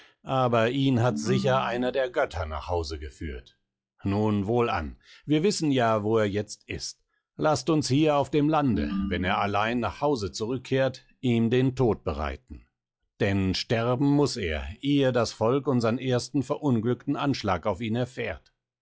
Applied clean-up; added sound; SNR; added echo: classical method log-MMSE.